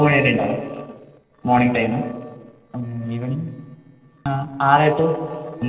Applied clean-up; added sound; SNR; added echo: neural separator model SepFormer DNS4.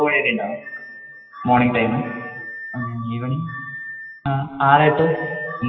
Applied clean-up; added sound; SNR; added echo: classical method WPE with log-MMSE.